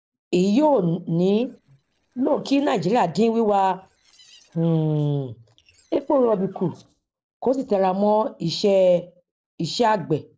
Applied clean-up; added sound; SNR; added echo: neural separator model SepFormer DNS4.